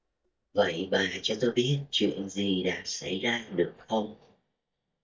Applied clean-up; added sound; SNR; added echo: neural mask model DeepFilterNet 3.